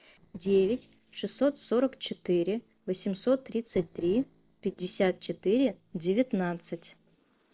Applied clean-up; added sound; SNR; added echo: neural separator model SepFormer DNS4.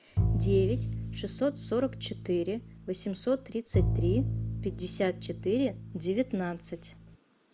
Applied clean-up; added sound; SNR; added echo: none; Bowed string instrument; 1 dB; none.